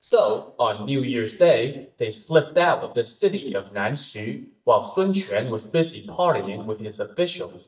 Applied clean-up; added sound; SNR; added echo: neural mask model DeepFilterNet 3.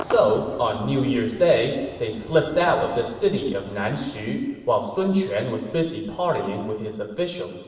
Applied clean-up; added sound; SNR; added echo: none; Crowd / Cheering / Fireworks; 19 dB; reverberation time 1.2 s.